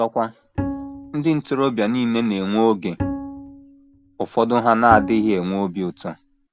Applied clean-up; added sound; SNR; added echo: none; Bowed string instrument; 11 dB; none.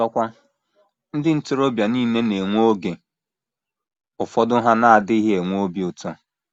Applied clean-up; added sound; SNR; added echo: none; none; none; none.